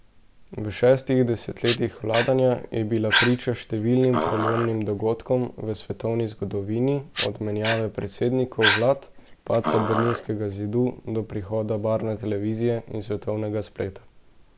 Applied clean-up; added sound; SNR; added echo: none; Dog; 2 dB; none.